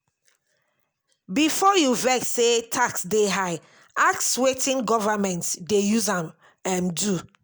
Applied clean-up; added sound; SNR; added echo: none; none; none; none.